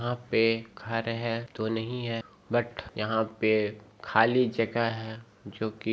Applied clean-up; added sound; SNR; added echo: none; none; none; none.